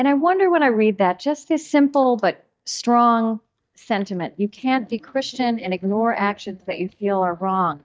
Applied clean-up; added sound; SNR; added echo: neural mask model DeepFilterNet 3.